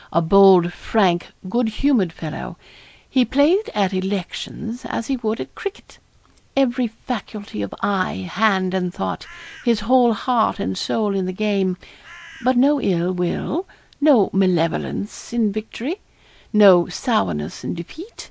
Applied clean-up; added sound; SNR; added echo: none; Bird; 19 dB; none.